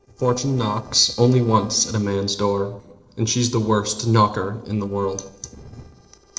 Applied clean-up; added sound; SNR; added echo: neural separator model SepFormer DNS4.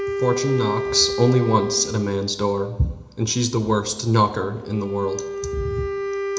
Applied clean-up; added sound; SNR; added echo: none; Wind instrument, woodwind instrument; 7 dB; reverberation time 0.8 s.